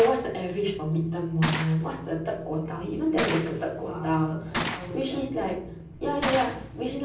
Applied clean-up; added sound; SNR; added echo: none; Gunshot, gunfire; 8 dB; reverberation time 0.6 s.